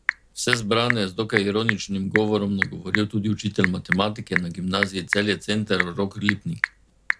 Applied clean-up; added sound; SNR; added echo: none; Telephone / Typing; 5 dB; none.